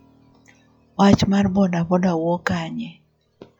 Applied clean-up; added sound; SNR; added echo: classical method log-MMSE.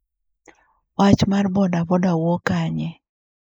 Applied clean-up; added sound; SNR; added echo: neural mask model Resemble Enhance denoiser.